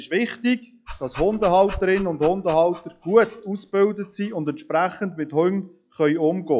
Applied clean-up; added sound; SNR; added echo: classical method log-MMSE.